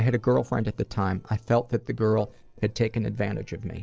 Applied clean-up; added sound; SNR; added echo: neural separator model SepFormer DNS4.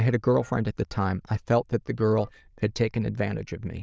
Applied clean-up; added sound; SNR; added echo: neural diffusion model UNIVERSE++.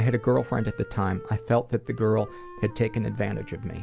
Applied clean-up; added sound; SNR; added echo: none; Wind instrument, woodwind instrument; 18 dB; none.